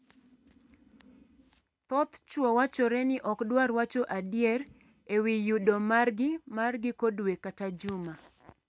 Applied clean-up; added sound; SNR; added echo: none; none; none; none.